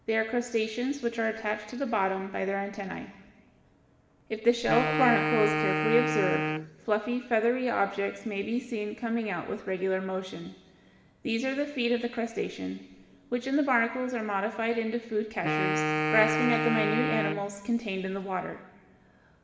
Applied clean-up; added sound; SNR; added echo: none; Wind instrument, woodwind instrument; 0 dB; reverberation time 1.7 s.